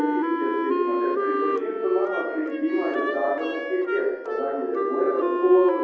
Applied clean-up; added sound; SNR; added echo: none; Wind instrument, woodwind instrument; 2 dB; reverberation time 1.3 s.